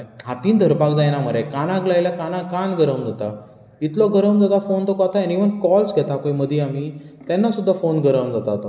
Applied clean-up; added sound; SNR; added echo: none; none; none; none.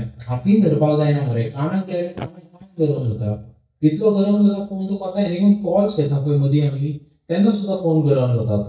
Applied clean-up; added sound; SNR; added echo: neural mask model DeepFilterNet 3.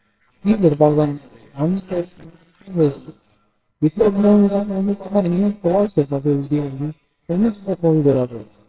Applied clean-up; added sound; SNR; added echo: neural separator model SepFormer WHAMR!.